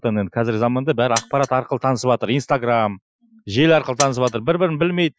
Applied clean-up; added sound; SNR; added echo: classical method Wiener filter.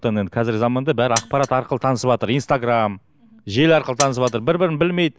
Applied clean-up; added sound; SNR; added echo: none; Mechanisms; 11 dB; none.